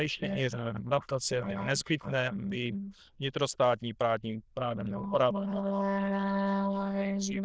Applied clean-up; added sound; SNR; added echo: neural diffusion model UNIVERSE++.